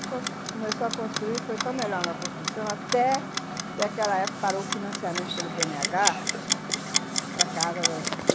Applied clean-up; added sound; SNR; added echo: none; Clock; -1 dB; none.